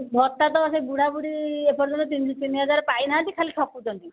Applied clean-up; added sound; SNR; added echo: none; none; none; none.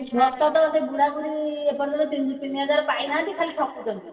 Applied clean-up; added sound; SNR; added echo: neural separator model SepFormer DNS4.